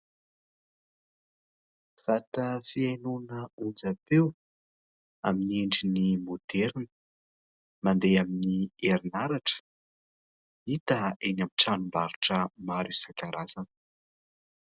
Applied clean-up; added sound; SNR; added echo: none; none; none; none.